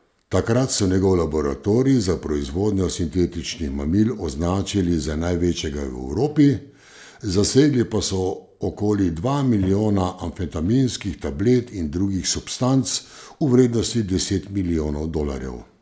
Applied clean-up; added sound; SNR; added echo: none; none; none; none.